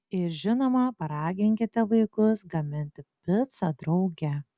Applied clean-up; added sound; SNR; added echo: none; none; none; none.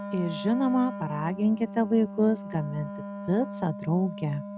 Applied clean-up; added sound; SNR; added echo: none; Wind instrument, woodwind instrument; 10 dB; none.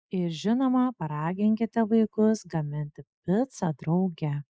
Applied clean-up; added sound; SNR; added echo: neural mask model Resemble Enhance denoiser.